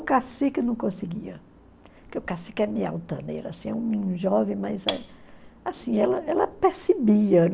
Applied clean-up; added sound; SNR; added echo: none; Cutlery, silverware; 10 dB; none.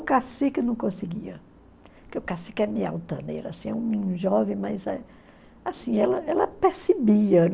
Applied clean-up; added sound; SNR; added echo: none; none; none; none.